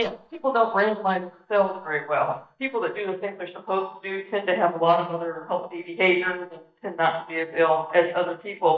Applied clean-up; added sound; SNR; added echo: neural mask model DeepFilterNet 3.